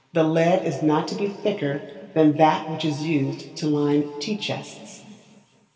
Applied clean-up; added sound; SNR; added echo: none; none; none; reverberation time 2.4 s.